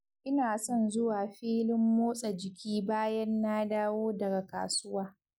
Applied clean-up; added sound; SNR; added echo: none; none; none; none.